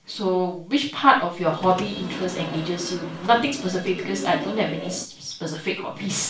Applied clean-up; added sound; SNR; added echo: none; Subway, metro, underground / Sliding door; 10 dB; reverberation time 0.3 s.